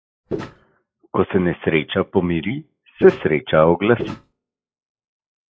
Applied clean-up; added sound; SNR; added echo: classical method log-MMSE.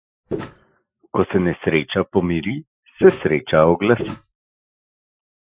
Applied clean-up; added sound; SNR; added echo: classical method Wiener filter.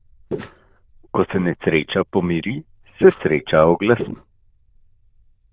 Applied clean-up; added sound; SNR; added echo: neural diffusion model UNIVERSE++.